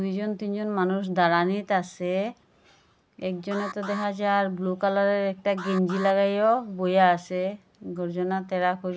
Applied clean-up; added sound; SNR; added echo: none; Alarm; 15 dB; none.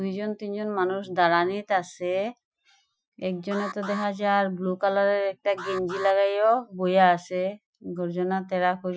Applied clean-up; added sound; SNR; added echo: classical method Wiener filter.